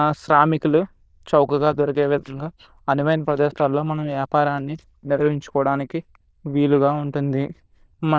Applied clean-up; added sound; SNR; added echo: neural diffusion model UNIVERSE++.